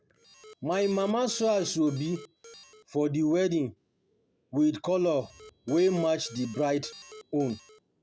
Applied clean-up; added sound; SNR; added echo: none; Alarm; 20 dB; none.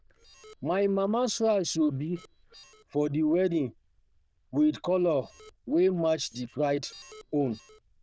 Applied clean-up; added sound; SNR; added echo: neural diffusion model UNIVERSE++.